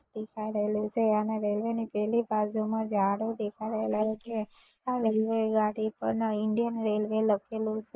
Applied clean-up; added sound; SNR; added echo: neural mask model Resemble Enhance denoiser.